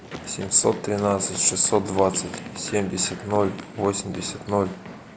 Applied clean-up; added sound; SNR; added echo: none; Run; 14 dB; none.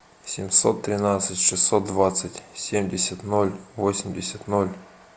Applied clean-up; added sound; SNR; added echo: none; none; none; none.